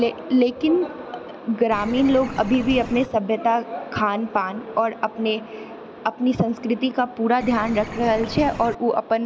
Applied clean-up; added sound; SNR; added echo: none; Bird; 11 dB; none.